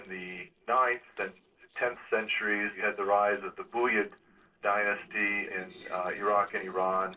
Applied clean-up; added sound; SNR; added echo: neural separator model SepFormer DNS4.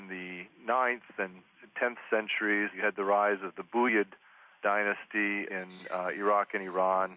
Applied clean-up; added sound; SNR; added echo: none; none; none; none.